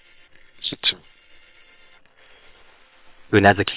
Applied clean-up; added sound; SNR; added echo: neural separator model SepFormer WHAM!.